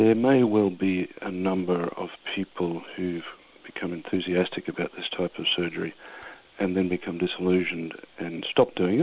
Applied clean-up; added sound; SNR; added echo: none; none; none; none.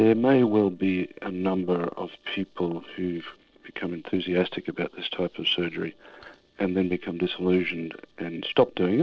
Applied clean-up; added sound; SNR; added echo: neural separator model SepFormer DNS4.